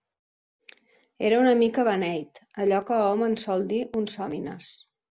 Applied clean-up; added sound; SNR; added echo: none; none; none; none.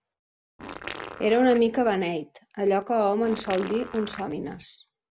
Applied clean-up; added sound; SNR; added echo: none; Fart; 14 dB; none.